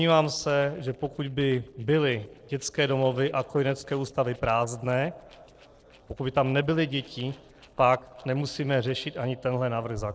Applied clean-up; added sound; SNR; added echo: neural separator model SepFormer DNS4.